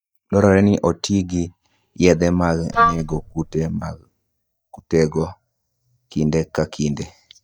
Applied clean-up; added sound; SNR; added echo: neural mask model DeepFilterNet 3.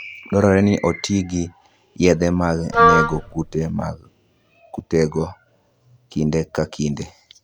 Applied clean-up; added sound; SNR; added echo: none; Wind instrument, woodwind instrument; -4 dB; none.